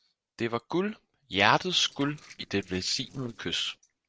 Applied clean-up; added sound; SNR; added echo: neural separator model SepFormer DNS4.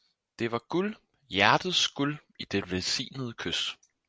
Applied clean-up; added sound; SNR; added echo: none; none; none; none.